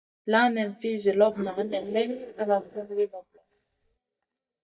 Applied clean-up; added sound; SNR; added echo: neural mask model DeepFilterNet 3.